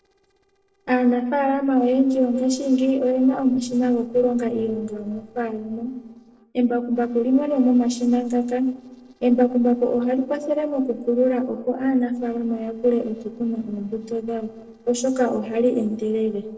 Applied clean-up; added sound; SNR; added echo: neural separator model SepFormer DNS4.